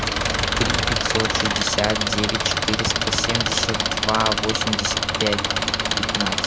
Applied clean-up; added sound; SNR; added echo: none; Engine; -5 dB; none.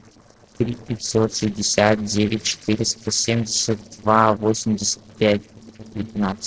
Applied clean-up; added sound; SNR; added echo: neural separator model SepFormer DNS4.